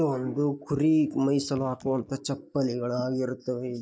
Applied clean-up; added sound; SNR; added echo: neural mask model DeepFilterNet 3.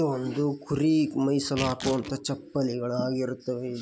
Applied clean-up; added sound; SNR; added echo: none; Tearing; 14 dB; none.